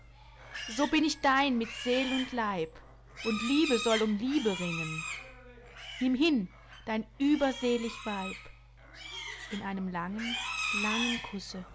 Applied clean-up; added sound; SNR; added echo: none; Livestock, farm animals, working animals; 8 dB; none.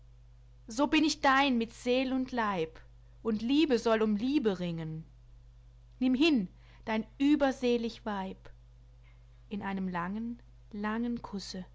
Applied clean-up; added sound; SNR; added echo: none; none; none; none.